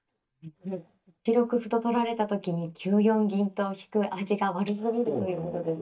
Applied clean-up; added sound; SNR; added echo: neural mask model DeepFilterNet 3.